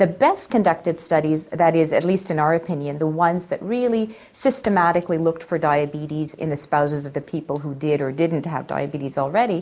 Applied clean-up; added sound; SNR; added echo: neural mask model Resemble Enhance denoiser.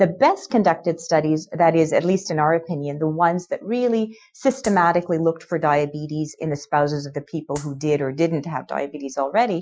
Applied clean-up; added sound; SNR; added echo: classical method Wiener filter.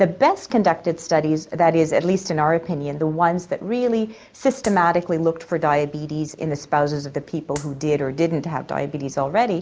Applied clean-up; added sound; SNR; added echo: none; Clapping; 18 dB; none.